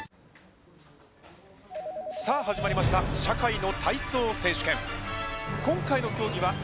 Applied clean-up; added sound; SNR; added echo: none; none; none; none.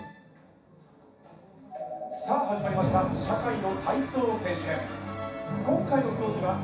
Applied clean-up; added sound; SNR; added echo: none; none; none; reverberation time 0.7 s.